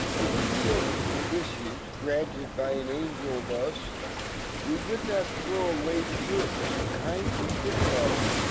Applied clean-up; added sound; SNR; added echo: none; Waves, surf; -2 dB; none.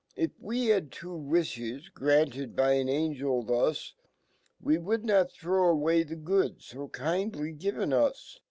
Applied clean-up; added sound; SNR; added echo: none; none; none; none.